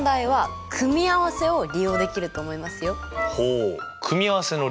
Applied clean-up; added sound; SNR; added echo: none; Wind instrument, woodwind instrument; 9 dB; none.